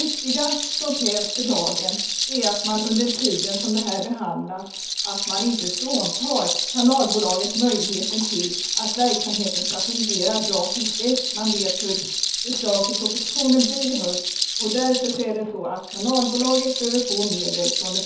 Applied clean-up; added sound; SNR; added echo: none; Rattle; 1 dB; reverberation time 0.5 s.